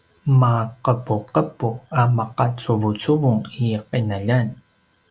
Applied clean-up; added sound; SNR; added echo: none; none; none; none.